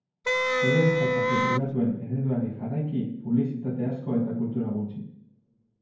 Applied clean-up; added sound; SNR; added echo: none; Wind instrument, woodwind instrument; -2 dB; reverberation time 0.9 s.